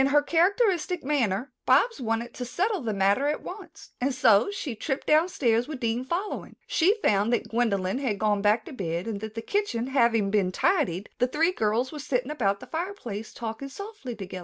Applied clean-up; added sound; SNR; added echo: none; none; none; none.